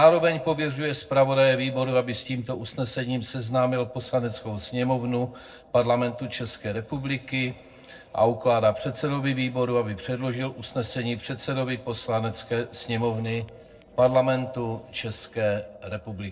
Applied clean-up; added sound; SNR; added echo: neural separator model SepFormer DNS4.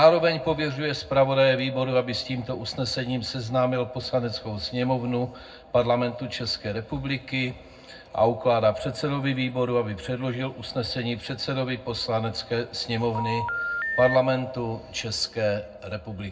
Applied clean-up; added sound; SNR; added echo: none; Telephone; 4 dB; reverberation time 0.3 s.